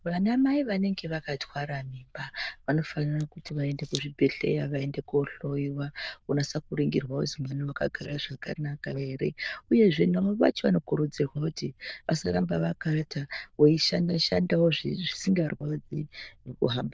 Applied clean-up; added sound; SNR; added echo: neural diffusion model UNIVERSE++.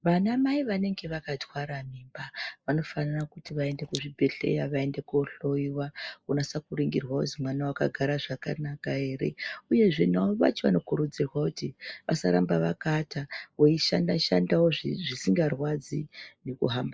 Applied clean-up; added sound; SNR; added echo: neural mask model Resemble Enhance denoiser.